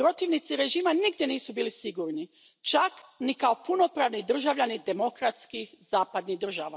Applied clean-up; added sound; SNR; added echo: none; none; none; none.